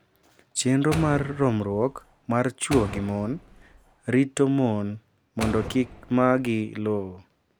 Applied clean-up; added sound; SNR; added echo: none; Door; 12 dB; none.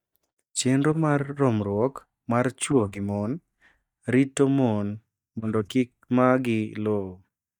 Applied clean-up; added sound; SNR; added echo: neural mask model DeepFilterNet 3.